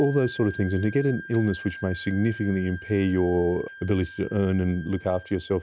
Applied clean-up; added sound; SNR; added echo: none; Wind instrument, woodwind instrument; 16 dB; none.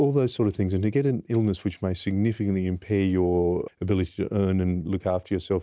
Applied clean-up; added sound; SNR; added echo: none; none; none; none.